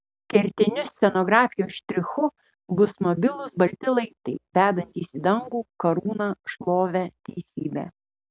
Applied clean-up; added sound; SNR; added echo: none; none; none; none.